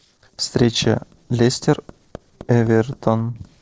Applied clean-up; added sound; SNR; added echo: neural separator model SepFormer DNS4.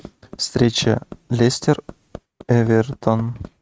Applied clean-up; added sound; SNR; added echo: neural mask model RNNoise.